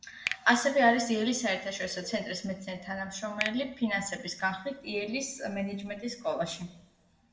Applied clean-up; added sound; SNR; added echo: none; Finger snapping; 13 dB; reverberation time 0.6 s.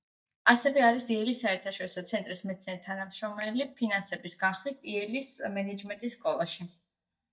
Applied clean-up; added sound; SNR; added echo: neural mask model DeepFilterNet 3.